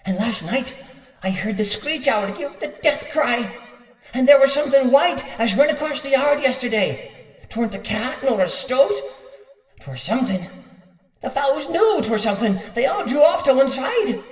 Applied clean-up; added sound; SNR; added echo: none; none; none; reverberation time 1.4 s.